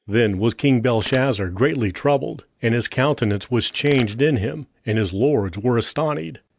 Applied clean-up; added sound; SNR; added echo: none; Mechanisms; 11 dB; none.